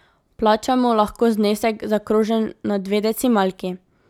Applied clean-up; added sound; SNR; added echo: none; none; none; none.